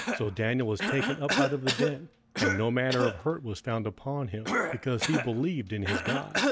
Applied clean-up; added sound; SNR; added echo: none; Cough; 2 dB; none.